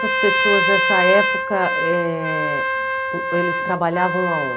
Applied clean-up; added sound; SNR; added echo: none; Trumpet; -2 dB; none.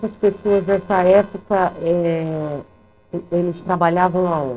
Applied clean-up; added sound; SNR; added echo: neural separator model SepFormer DNS4.